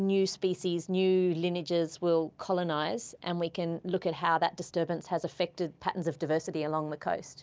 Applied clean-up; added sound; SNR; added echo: none; none; none; none.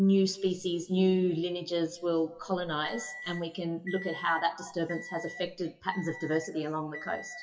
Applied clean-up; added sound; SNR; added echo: classical method WPE with log-MMSE.